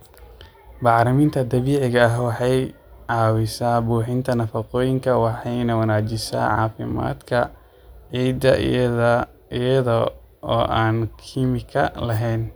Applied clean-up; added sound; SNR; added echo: none; none; none; none.